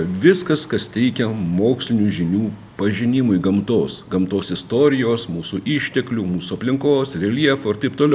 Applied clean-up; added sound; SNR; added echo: none; none; none; none.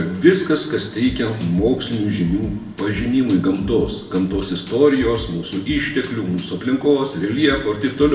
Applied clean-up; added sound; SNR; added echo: none; Drum / Drum kit; 16 dB; reverberation time 0.8 s.